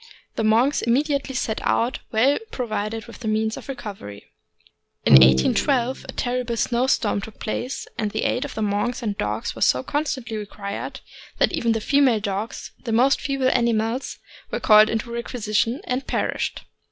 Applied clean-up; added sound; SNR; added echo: none; Bowed string instrument; 1 dB; none.